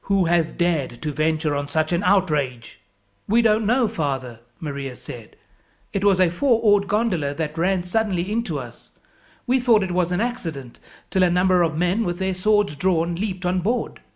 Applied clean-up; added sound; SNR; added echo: none; none; none; none.